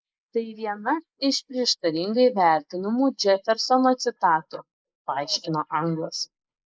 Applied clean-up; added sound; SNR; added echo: neural mask model Resemble Enhance denoiser.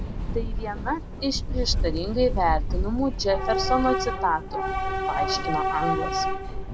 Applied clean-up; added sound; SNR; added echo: none; Subway, metro, underground / Train; -1 dB; none.